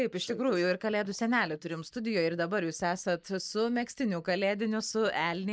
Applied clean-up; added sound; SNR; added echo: neural mask model DeepFilterNet 3.